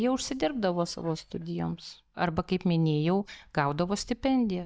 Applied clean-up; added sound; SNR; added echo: neural mask model DeepFilterNet 3.